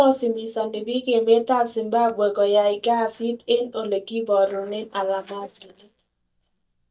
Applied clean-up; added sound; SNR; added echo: neural mask model DeepFilterNet 3.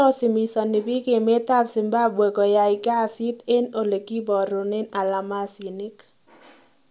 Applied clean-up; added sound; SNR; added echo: none; none; none; none.